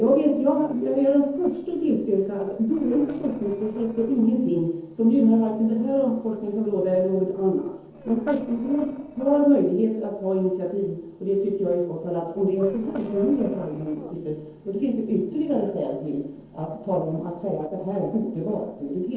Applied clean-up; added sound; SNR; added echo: neural separator model SepFormer DNS4.